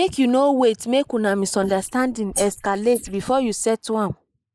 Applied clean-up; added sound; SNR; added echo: neural mask model Resemble Enhance denoiser.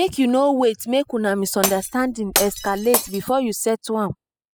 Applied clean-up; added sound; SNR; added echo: classical method spectral subtraction.